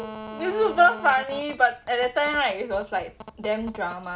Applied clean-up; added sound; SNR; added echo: none; Telephone; 16 dB; none.